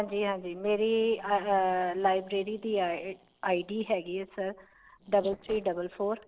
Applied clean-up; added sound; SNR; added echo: neural separator model SepFormer DNS4.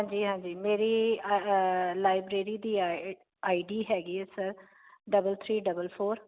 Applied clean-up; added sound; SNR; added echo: none; none; none; none.